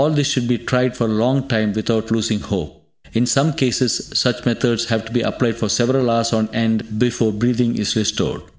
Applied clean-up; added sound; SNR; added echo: none; none; none; none.